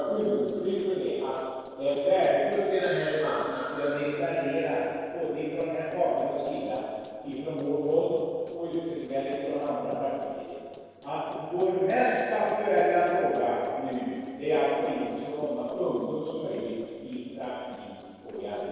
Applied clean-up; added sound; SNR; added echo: neural separator model SepFormer DNS4.